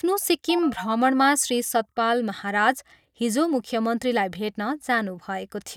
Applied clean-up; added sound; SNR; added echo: neural mask model DeepFilterNet 3.